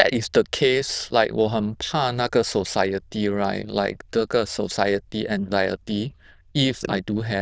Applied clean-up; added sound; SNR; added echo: neural diffusion model UNIVERSE++.